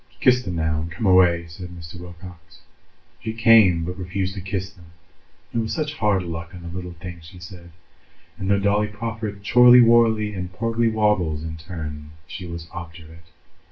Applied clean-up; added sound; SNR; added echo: none; none; none; reverberation time 0.2 s.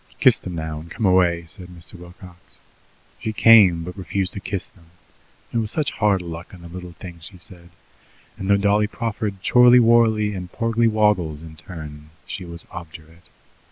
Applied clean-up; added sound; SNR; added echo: none; none; none; none.